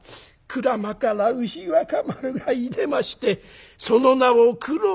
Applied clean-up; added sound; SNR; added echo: none; none; none; none.